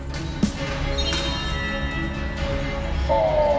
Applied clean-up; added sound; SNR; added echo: none; Snare drum; 10 dB; reverberation time 2.7 s.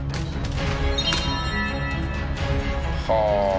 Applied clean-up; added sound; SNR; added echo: none; none; none; none.